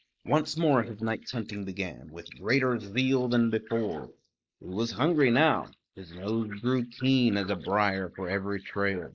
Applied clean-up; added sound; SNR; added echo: neural mask model Resemble Enhance denoiser.